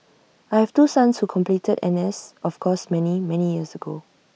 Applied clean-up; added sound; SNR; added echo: none; none; none; none.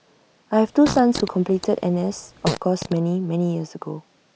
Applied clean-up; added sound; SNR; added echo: none; Fart; 10 dB; none.